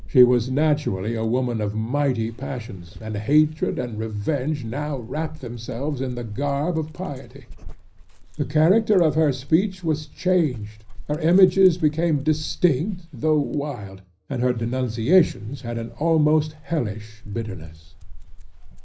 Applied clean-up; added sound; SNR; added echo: none; Dog; 15 dB; reverberation time 0.5 s.